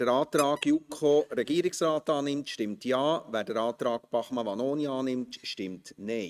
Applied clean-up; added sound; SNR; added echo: neural mask model RNNoise.